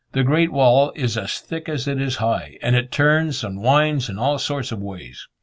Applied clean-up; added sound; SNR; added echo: none; none; none; none.